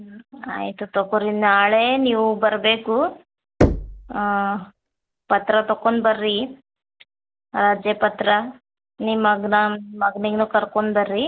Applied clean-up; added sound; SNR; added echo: none; Knock; 5 dB; none.